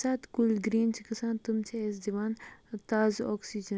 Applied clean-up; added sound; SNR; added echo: none; none; none; none.